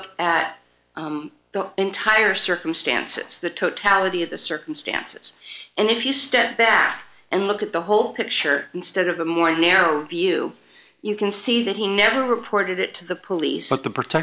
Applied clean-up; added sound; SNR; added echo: none; none; none; none.